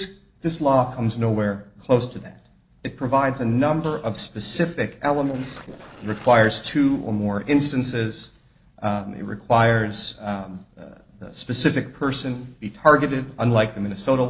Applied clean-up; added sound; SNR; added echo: neural separator model SepFormer DNS4.